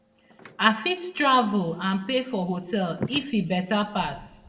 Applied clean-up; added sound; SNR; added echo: none; Slam; 17 dB; reverberation time 1.3 s.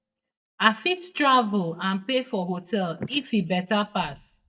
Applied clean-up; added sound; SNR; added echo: neural mask model DeepFilterNet 3.